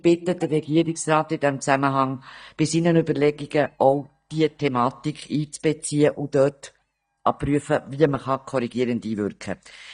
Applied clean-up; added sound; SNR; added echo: neural mask model DeepFilterNet 3.